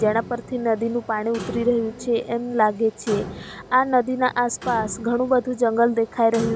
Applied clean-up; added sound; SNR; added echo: none; Clock; 14 dB; none.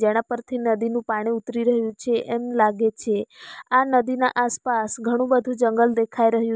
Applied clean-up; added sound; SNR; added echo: none; none; none; none.